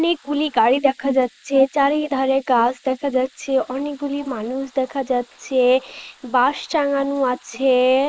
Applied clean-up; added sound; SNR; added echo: neural mask model Resemble Enhance denoiser.